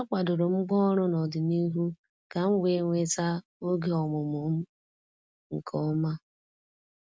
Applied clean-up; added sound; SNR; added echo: none; none; none; none.